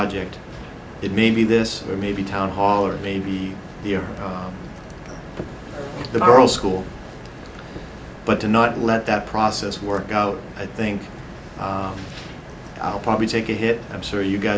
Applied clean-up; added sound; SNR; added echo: none; none; none; none.